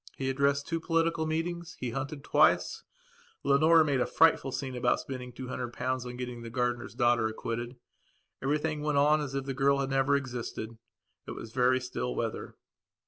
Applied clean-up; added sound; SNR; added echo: none; none; none; none.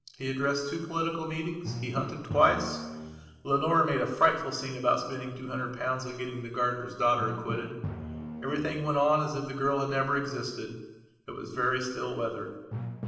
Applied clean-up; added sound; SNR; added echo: none; Drum; 13 dB; reverberation time 1.1 s.